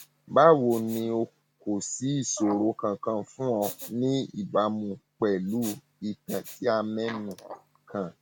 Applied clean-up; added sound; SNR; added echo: none; Respiratory sounds; 18 dB; none.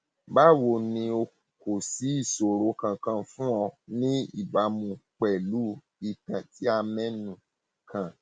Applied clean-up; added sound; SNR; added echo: none; none; none; none.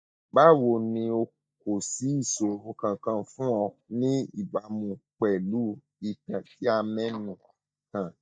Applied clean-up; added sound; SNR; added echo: neural mask model DeepFilterNet 3.